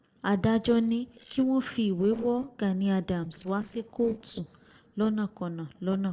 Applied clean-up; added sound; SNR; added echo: neural separator model SepFormer DNS4.